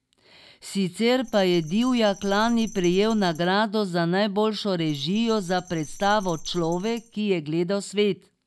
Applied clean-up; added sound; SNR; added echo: none; Bell; 17 dB; none.